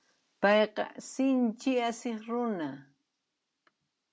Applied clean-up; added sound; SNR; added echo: none; none; none; none.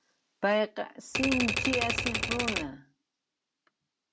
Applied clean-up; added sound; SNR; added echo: none; Typewriter; -2 dB; none.